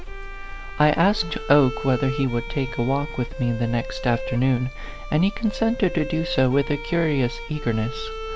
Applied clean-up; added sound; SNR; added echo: none; Bowed string instrument; 12 dB; none.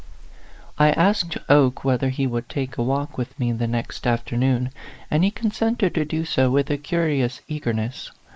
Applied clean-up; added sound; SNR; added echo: neural mask model Resemble Enhance denoiser.